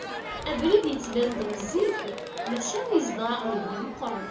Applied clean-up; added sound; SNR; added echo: none; Crowd; 7 dB; reverberation time 0.6 s.